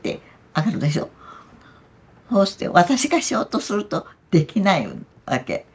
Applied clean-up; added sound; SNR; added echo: none; none; none; none.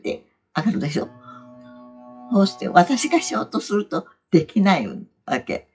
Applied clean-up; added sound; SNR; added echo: classical method WPE with log-MMSE.